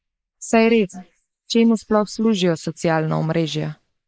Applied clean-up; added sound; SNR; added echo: neural mask model Resemble Enhance denoiser.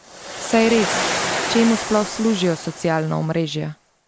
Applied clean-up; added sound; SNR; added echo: none; Waves, surf; 6 dB; none.